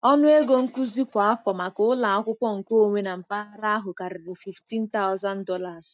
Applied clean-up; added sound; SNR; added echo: neural mask model DeepFilterNet 3.